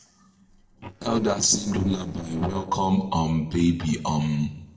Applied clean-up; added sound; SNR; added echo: neural separator model SepFormer DNS4.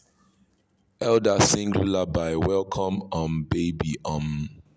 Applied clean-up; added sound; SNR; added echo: none; none; none; none.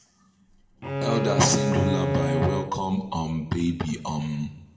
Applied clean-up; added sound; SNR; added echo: none; Bowed string instrument; 1 dB; reverberation time 0.8 s.